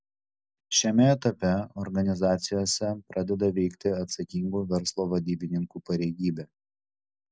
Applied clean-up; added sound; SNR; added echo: none; none; none; none.